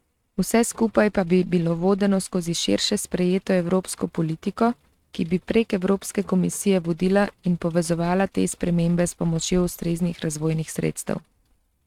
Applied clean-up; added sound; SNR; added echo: neural mask model RNNoise.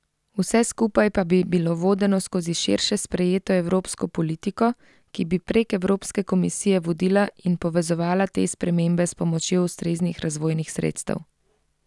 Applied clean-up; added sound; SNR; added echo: none; none; none; none.